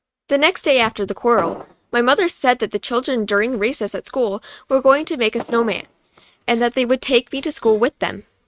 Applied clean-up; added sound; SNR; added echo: neural mask model RNNoise.